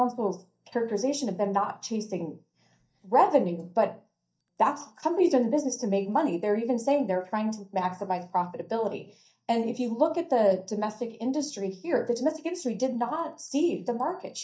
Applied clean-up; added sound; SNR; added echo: neural mask model DeepFilterNet 3.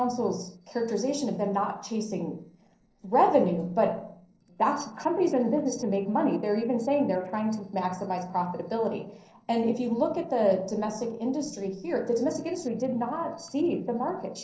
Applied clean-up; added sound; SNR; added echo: neural separator model SepFormer DNS4.